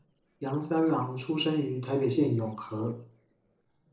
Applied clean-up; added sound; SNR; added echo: neural separator model SepFormer DNS4.